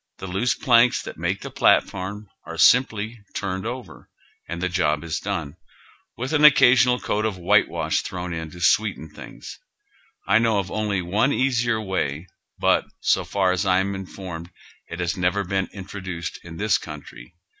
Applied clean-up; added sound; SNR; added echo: none; none; none; none.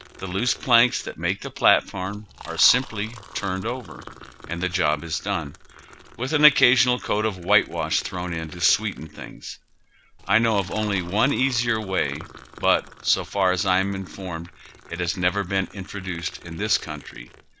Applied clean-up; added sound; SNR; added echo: none; Liquid; 19 dB; none.